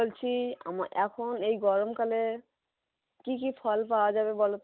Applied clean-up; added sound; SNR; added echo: none; none; none; none.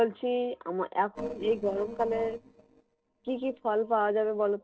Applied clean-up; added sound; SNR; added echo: neural separator model SepFormer DNS4.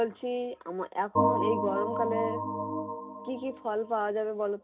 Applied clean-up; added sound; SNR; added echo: none; Organ; 1 dB; reverberation time 0.3 s.